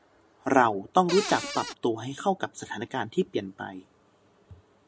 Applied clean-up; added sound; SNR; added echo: none; Cupboard open or close; 5 dB; none.